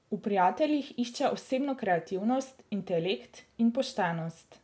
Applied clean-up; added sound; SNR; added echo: none; none; none; none.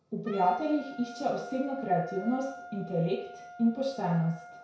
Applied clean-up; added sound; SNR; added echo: none; Wind instrument, woodwind instrument; 15 dB; reverberation time 0.6 s.